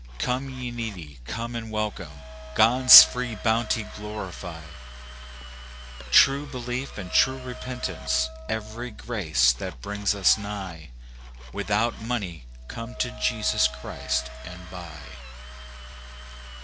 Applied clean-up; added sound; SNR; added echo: none; Drill + Wind instrument, woodwind instrument; 16 dB; none.